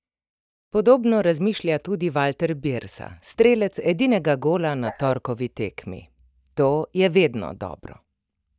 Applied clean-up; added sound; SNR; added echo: neural mask model DeepFilterNet 3.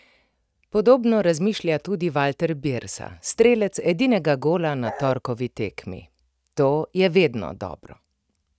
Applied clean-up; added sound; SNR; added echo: neural mask model RNNoise.